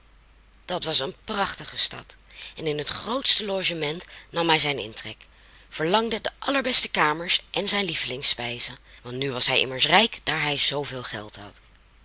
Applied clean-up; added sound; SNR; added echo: none; none; none; none.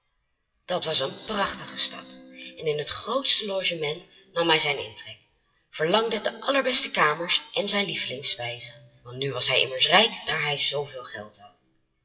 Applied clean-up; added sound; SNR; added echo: classical method WPE with log-MMSE.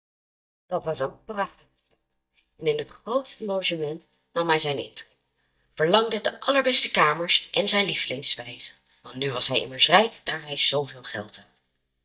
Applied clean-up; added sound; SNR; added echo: neural mask model DeepFilterNet 3.